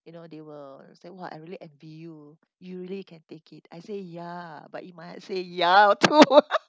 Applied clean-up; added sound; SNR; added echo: none; none; none; none.